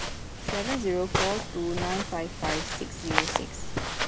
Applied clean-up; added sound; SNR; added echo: none; Walk, footsteps; -2 dB; none.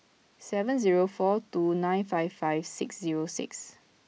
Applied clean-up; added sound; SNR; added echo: none; none; none; none.